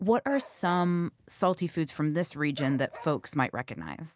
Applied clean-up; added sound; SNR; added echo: none; Bark; 19 dB; none.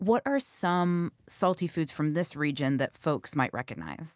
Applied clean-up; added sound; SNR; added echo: none; none; none; none.